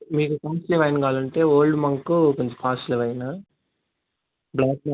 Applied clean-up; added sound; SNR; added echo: none; none; none; none.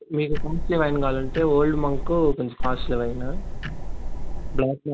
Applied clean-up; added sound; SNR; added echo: none; Tick-tock; 0 dB; none.